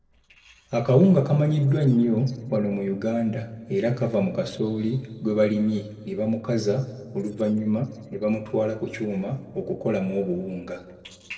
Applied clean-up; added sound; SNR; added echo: neural separator model SepFormer DNS4.